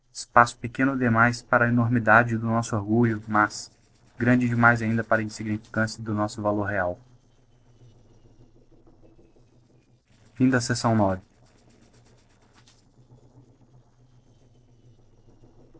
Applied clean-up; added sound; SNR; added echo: neural separator model SepFormer DNS4.